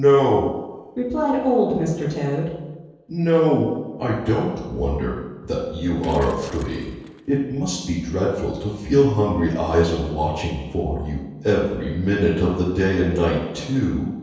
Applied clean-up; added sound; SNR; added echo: neural separator model SepFormer DNS4.